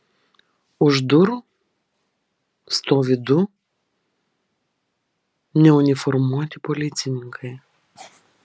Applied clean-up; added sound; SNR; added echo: none; none; none; none.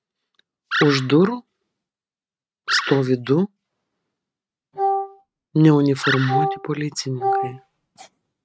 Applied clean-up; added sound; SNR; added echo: neural mask model RNNoise.